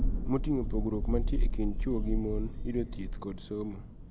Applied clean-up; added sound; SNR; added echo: none; Thunder; -3 dB; none.